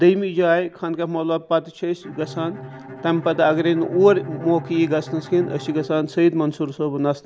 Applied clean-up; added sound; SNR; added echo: none; Bowed string instrument; 17 dB; none.